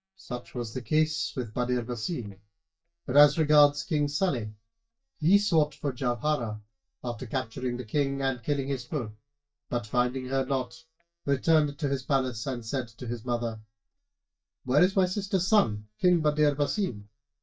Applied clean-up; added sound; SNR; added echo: neural mask model DeepFilterNet 3.